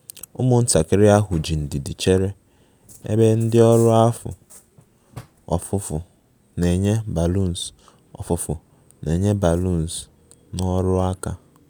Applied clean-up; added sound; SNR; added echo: none; none; none; none.